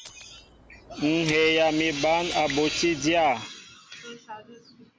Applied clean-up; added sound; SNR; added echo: none; Raindrop; 18 dB; none.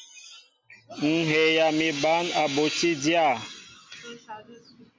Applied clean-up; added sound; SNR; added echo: none; none; none; none.